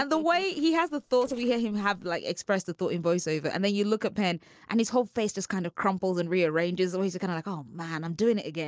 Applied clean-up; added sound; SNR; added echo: neural separator model SepFormer DNS4.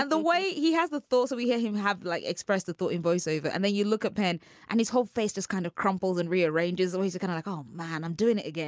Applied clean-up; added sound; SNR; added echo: none; none; none; none.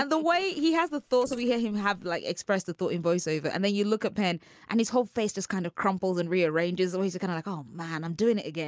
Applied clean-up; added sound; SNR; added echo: neural mask model Resemble Enhance denoiser.